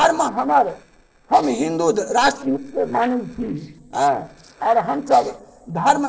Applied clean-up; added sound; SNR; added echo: neural separator model SepFormer DNS4.